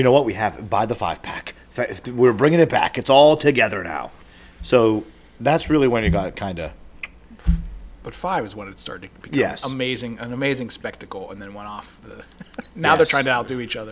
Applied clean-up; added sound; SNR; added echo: none; none; none; none.